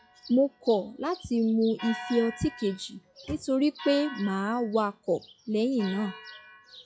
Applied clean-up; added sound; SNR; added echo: classical method log-MMSE.